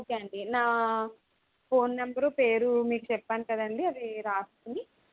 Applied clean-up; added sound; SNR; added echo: none; none; none; none.